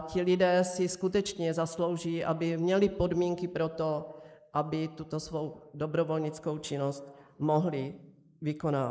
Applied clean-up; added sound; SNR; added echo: neural mask model Resemble Enhance denoiser.